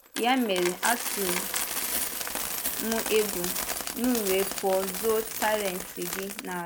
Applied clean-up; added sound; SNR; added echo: none; Coin (dropping); 3 dB; none.